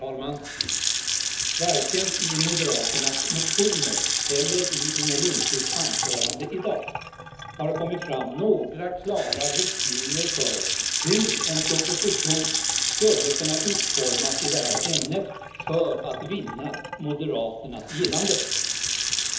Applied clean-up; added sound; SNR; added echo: none; Sink (filling or washing) / Water tap, faucet / Splash, splatter; -2 dB; reverberation time 1.2 s.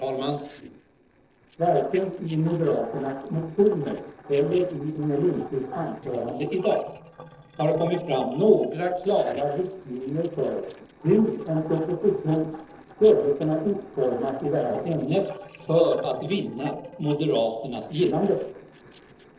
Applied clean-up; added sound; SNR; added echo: neural separator model SepFormer DNS4.